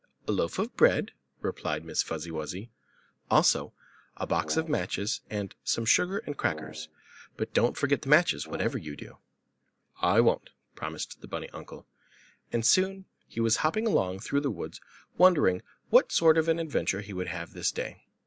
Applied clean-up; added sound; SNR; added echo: none; Brass instrument; 17 dB; none.